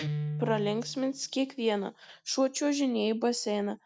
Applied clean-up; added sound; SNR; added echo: none; Guitar; 10 dB; none.